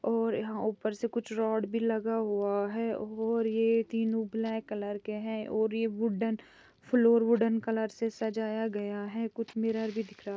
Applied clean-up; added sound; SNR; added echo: none; none; none; none.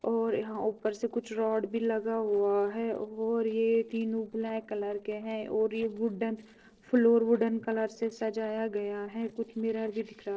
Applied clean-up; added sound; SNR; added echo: neural separator model SepFormer DNS4.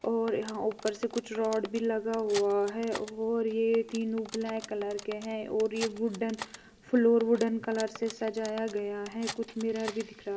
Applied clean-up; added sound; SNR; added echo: none; Cutlery, silverware; 16 dB; reverberation time 0.7 s.